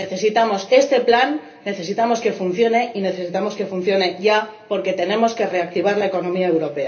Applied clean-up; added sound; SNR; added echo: none; none; none; reverberation time 0.3 s.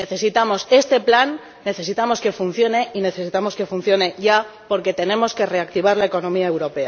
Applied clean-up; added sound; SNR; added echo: none; none; none; none.